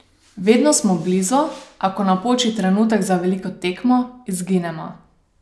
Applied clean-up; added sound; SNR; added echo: none; none; none; none.